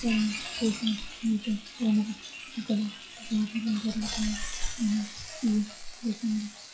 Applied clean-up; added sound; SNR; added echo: classical method log-MMSE.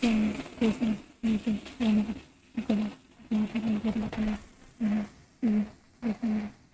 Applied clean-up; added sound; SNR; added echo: neural mask model RNNoise.